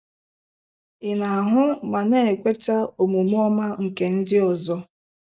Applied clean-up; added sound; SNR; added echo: neural mask model DeepFilterNet 3.